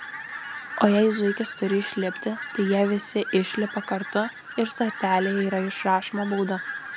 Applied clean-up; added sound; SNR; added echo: none; Fowl; 11 dB; none.